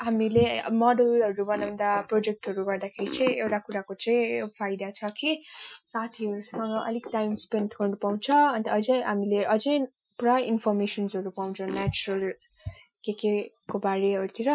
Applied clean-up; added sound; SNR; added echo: classical method Wiener filter.